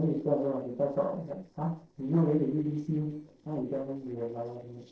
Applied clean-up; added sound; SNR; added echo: neural separator model SepFormer DNS4.